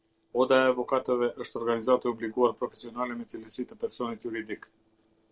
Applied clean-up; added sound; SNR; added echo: neural separator model SepFormer DNS4.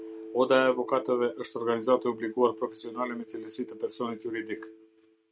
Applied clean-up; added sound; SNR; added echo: neural mask model RNNoise.